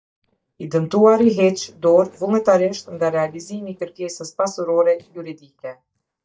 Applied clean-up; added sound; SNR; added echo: neural mask model DeepFilterNet 3.